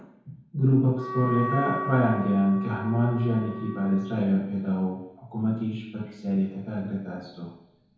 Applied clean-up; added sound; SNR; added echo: none; Wind instrument, woodwind instrument; 9 dB; reverberation time 0.9 s.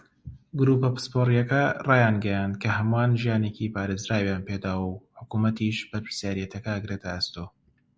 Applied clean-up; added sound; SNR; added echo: none; none; none; none.